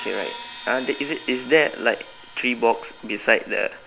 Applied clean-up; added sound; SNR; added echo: none; Crash cymbal; 17 dB; none.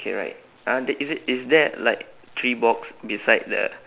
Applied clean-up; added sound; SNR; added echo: none; none; none; none.